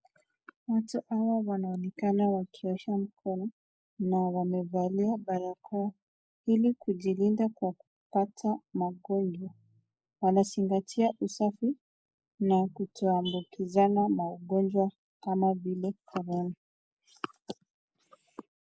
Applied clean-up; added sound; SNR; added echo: neural mask model Resemble Enhance denoiser.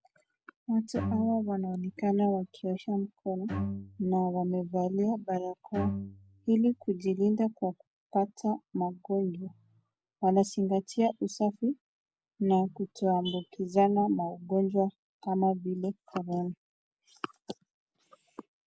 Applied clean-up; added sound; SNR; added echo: none; Bowed string instrument; 10 dB; none.